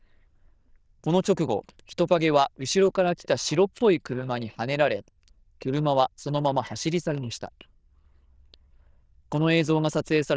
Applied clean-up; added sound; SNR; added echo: neural diffusion model UNIVERSE++.